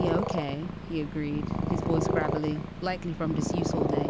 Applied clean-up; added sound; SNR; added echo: none; Purr; -2 dB; none.